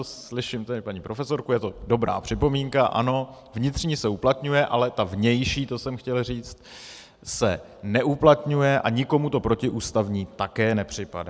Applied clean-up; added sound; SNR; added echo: none; none; none; none.